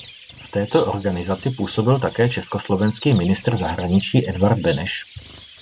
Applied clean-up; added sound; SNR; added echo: none; Bird; 18 dB; none.